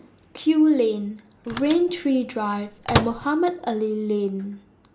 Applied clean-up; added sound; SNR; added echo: none; Microwave oven; 6 dB; none.